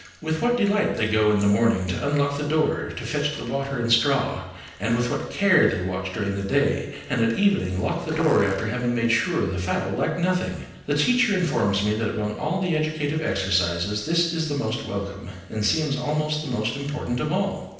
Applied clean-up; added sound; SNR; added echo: none; Fart; 12 dB; reverberation time 0.9 s.